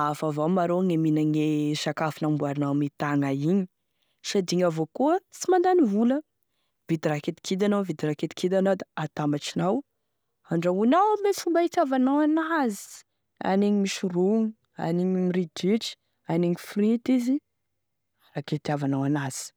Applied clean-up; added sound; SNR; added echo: none; none; none; none.